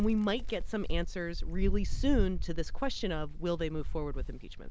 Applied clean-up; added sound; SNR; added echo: none; Wind; -2 dB; none.